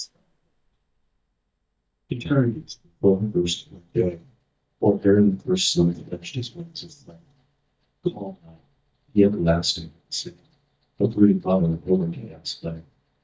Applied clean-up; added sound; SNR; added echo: neural mask model DeepFilterNet 3.